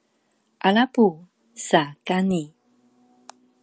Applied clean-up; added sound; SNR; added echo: none; none; none; none.